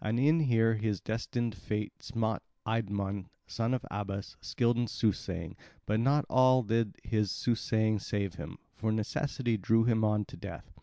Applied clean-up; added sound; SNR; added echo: none; none; none; none.